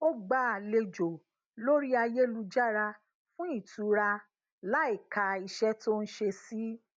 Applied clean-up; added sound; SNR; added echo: none; none; none; none.